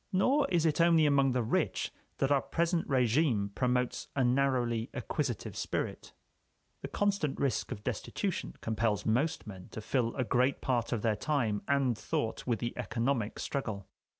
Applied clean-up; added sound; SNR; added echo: none; none; none; none.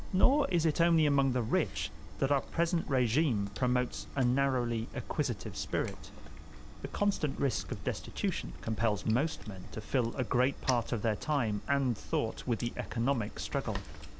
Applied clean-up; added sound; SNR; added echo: none; Chewing, mastication; 6 dB; none.